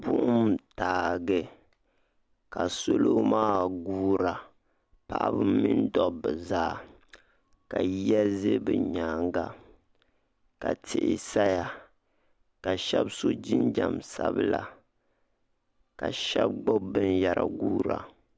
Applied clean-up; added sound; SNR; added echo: none; none; none; none.